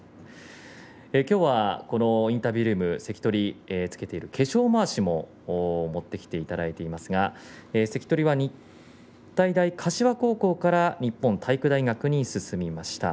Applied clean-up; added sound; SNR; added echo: none; none; none; none.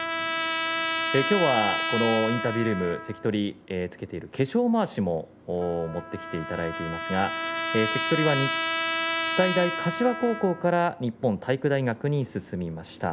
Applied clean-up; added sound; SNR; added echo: none; Trumpet; 4 dB; none.